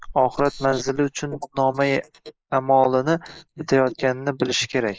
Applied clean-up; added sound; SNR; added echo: neural mask model Resemble Enhance denoiser.